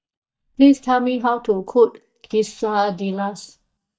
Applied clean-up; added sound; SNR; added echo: neural mask model DeepFilterNet 3.